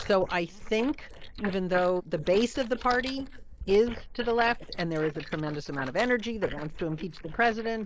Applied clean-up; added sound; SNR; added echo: neural mask model Resemble Enhance denoiser.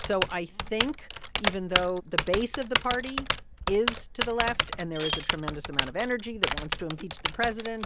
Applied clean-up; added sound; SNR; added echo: none; Typing + Shatter; -1 dB; none.